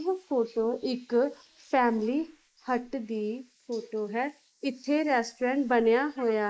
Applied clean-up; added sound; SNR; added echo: neural mask model Resemble Enhance denoiser.